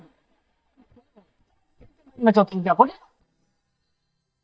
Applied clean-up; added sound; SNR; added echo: neural mask model DeepFilterNet 3.